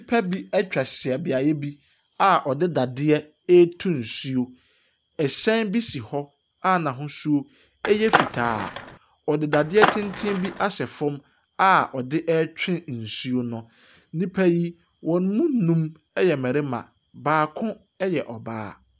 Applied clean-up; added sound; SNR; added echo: none; Skateboard; 2 dB; none.